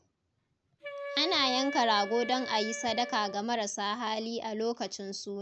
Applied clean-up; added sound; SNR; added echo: none; Wind instrument, woodwind instrument; 10 dB; none.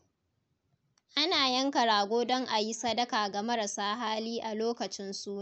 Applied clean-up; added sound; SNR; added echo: none; none; none; none.